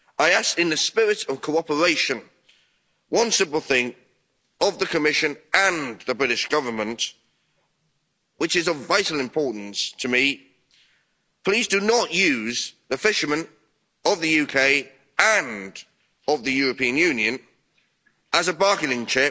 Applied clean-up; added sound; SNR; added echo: none; none; none; none.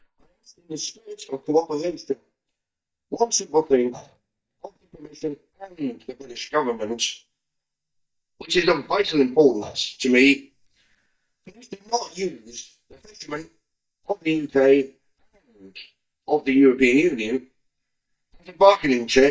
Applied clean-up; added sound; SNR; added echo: neural mask model DeepFilterNet 3.